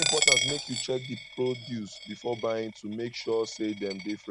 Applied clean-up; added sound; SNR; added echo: none; Coin (dropping); 0 dB; none.